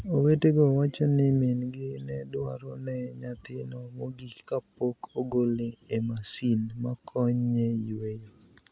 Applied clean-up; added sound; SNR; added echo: none; none; none; none.